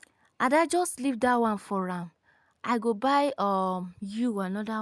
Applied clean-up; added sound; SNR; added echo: none; none; none; none.